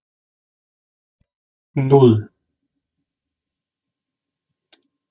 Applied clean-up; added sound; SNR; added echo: neural mask model DeepFilterNet 3.